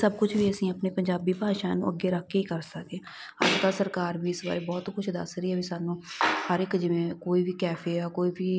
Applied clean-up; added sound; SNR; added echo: none; none; none; none.